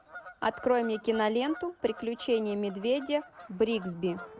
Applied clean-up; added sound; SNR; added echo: none; Bird vocalization, bird call, bird song / Fowl; 18 dB; none.